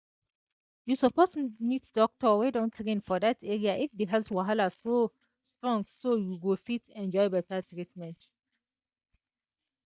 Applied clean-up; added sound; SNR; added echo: neural mask model DeepFilterNet 3.